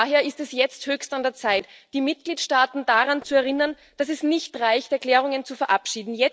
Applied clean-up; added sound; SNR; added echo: neural separator model SepFormer DNS4.